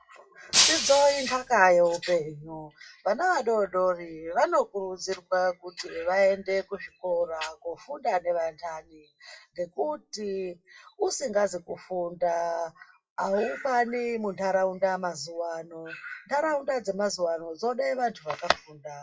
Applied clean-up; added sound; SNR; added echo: classical method WPE with log-MMSE.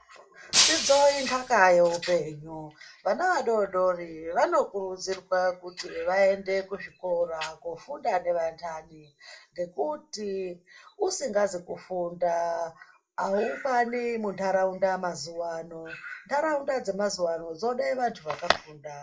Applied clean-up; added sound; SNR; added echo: none; Shatter; -2 dB; reverberation time 0.2 s.